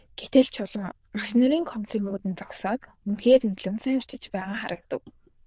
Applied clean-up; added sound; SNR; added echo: neural diffusion model UNIVERSE++.